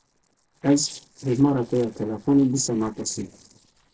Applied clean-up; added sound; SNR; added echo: neural separator model SepFormer DNS4.